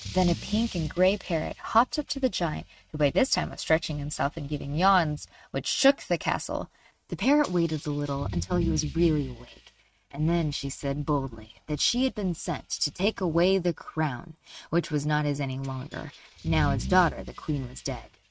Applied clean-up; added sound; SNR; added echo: neural mask model RNNoise.